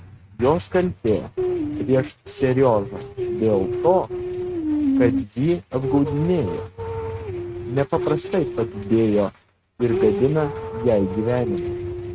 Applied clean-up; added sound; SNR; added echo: neural mask model RNNoise.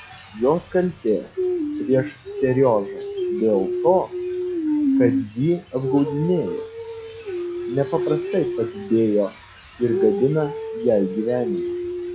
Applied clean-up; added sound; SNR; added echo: classical method log-MMSE.